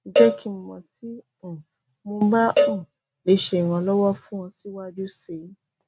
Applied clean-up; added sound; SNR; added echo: neural mask model RNNoise.